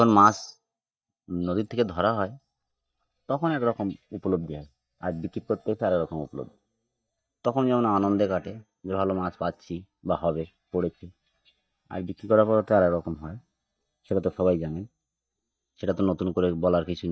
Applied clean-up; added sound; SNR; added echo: neural mask model DeepFilterNet 3.